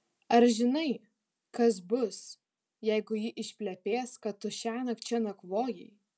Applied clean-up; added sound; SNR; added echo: none; none; none; none.